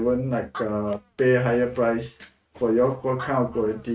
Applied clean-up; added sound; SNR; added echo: neural mask model RNNoise.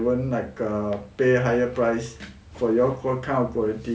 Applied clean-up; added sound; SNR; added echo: none; none; none; none.